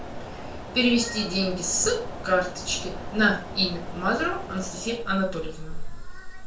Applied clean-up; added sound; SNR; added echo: none; Mechanisms; 7 dB; reverberation time 0.3 s.